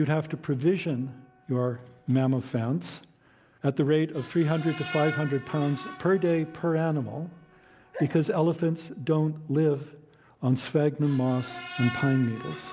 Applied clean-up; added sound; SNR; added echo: none; Screech; 15 dB; none.